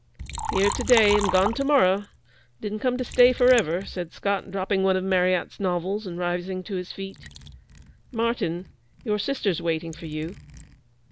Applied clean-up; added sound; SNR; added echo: none; Liquid; 12 dB; none.